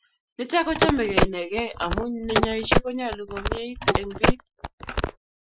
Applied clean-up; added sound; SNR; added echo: classical method Wiener filter.